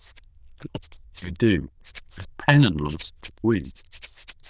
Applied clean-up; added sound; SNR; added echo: neural diffusion model UNIVERSE++.